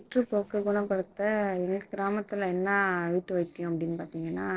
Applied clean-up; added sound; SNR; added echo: neural separator model SepFormer DNS4.